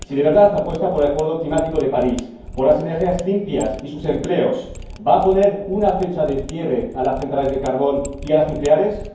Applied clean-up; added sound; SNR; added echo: none; Mechanisms; 16 dB; reverberation time 0.9 s.